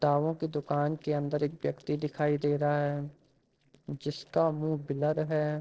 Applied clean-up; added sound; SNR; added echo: neural separator model SepFormer DNS4.